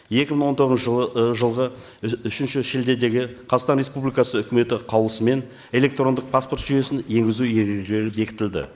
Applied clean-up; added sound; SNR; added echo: neural mask model Resemble Enhance denoiser.